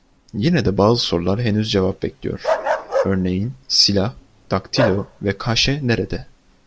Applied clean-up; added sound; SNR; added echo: none; Bark; 5 dB; none.